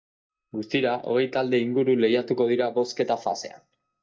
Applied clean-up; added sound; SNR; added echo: neural mask model DeepFilterNet 3.